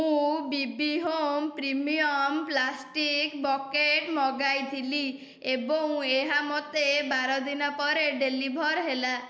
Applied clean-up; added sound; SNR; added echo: none; none; none; none.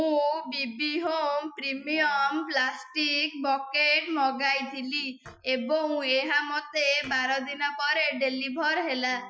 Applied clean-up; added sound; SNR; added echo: classical method Wiener filter.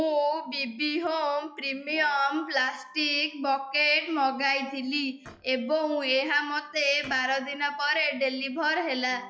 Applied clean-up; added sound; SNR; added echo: classical method log-MMSE.